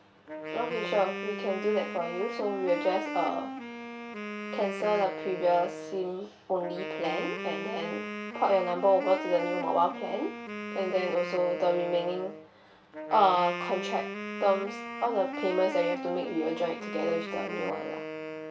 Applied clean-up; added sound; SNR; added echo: none; Wind instrument, woodwind instrument; 7 dB; reverberation time 0.3 s.